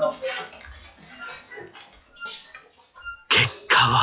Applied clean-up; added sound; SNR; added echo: classical method log-MMSE.